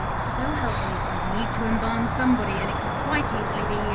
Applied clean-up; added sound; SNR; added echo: none; Cricket; -3 dB; none.